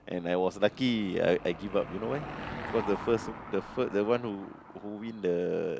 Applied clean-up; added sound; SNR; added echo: none; Car passing by / Engine; 13 dB; none.